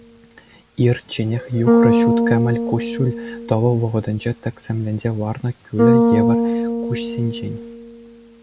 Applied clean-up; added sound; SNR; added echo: none; Bass guitar; -2 dB; none.